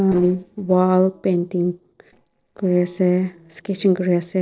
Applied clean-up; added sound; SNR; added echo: neural separator model SepFormer DNS4.